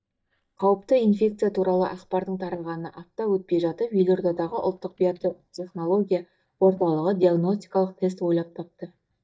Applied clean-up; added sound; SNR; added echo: neural mask model DeepFilterNet 3.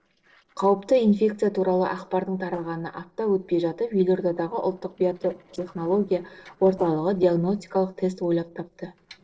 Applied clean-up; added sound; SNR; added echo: neural separator model SepFormer DNS4.